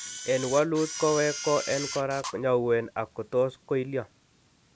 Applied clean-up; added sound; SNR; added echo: none; Camera; 12 dB; none.